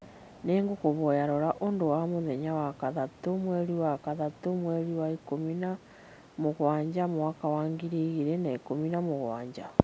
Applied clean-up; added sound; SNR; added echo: none; none; none; none.